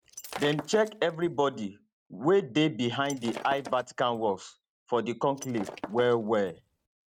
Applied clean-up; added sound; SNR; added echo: neural mask model RNNoise.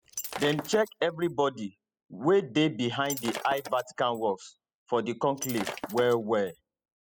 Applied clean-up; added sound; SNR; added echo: classical method spectral subtraction.